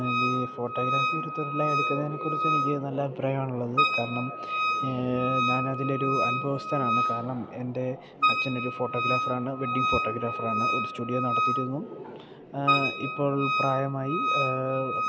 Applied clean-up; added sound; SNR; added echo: none; Wind instrument, woodwind instrument; -1 dB; none.